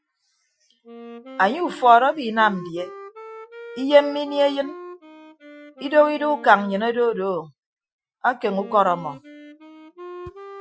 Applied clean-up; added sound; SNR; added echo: classical method Wiener filter.